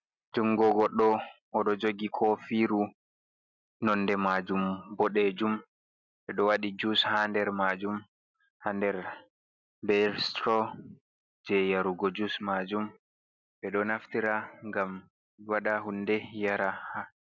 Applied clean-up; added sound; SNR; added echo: none; none; none; none.